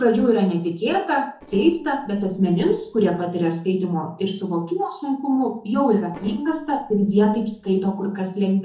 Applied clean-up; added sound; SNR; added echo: neural separator model SepFormer DNS4.